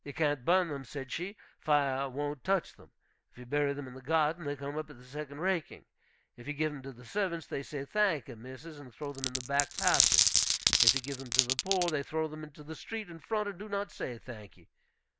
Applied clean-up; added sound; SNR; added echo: none; Glass; -4 dB; none.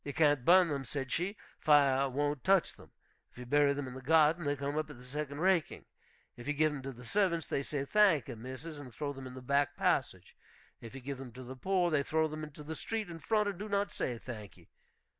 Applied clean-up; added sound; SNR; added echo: none; none; none; none.